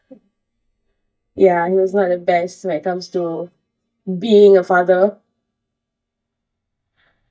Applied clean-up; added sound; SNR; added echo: neural mask model DeepFilterNet 3.